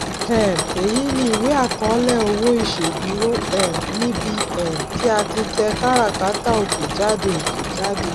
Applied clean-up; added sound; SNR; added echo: none; Mechanisms; 3 dB; none.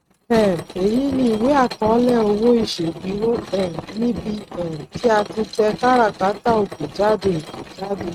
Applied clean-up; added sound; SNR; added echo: neural mask model RNNoise.